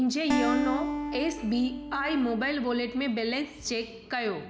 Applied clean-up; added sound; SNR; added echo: none; Acoustic guitar; 5 dB; none.